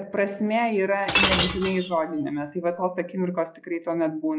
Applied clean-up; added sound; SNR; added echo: classical method log-MMSE.